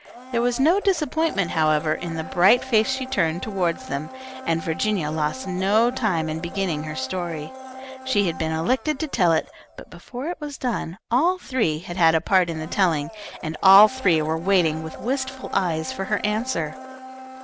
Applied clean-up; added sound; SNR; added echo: none; Domestic sounds, home sounds; 15 dB; none.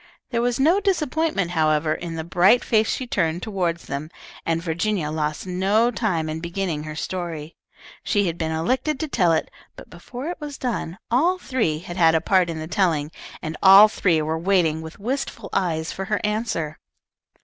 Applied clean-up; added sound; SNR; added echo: none; none; none; none.